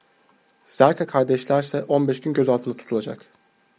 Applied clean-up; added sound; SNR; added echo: none; none; none; none.